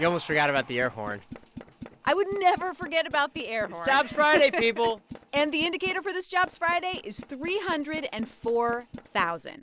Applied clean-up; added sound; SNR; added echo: none; Tools; 18 dB; none.